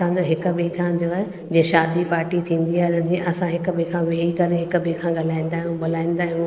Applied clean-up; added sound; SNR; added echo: neural separator model SepFormer DNS4.